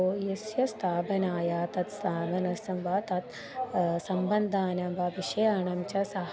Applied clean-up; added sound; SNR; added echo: none; none; none; none.